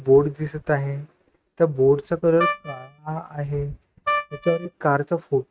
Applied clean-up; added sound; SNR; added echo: neural mask model RNNoise.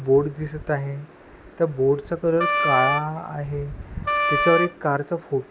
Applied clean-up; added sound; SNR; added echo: none; Wind instrument, woodwind instrument; 0 dB; none.